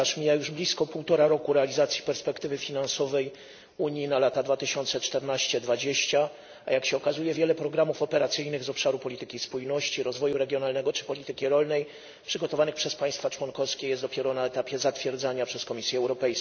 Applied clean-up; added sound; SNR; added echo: none; none; none; none.